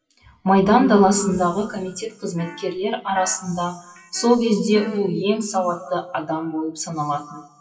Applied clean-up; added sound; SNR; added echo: classical method WPE with log-MMSE.